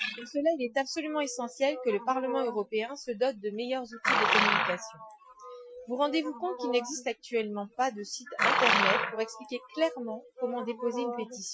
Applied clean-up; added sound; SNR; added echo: classical method Wiener filter.